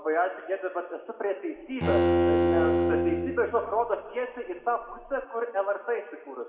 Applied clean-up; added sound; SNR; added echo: none; Bowed string instrument; -3 dB; reverberation time 1.4 s.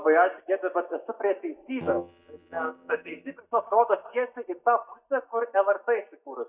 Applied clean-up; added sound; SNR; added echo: neural mask model DeepFilterNet 3.